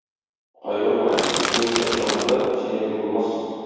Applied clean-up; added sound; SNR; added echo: none; Crushing; 2 dB; reverberation time 2.2 s.